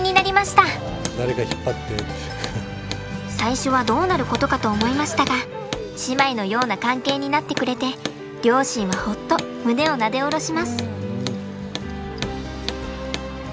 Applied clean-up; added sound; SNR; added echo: none; Hammer; 13 dB; none.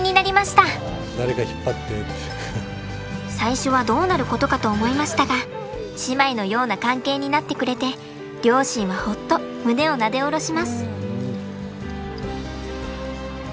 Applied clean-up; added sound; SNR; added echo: none; none; none; none.